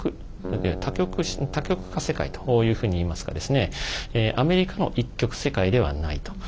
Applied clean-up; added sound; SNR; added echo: none; Keyboard (musical); 14 dB; none.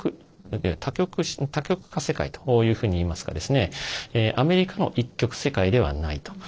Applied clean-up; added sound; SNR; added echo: neural separator model SepFormer DNS4.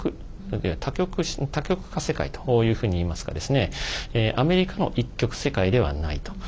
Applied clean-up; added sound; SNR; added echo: none; none; none; none.